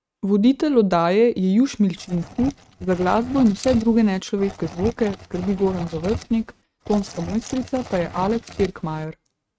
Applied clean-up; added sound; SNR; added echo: neural mask model RNNoise.